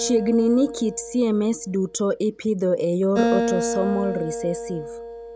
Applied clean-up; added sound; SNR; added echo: none; Acoustic guitar; 6 dB; none.